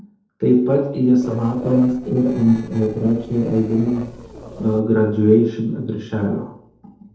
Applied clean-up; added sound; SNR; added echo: neural separator model SepFormer DNS4.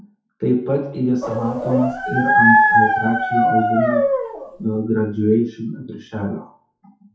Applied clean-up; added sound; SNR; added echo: classical method WPE with log-MMSE.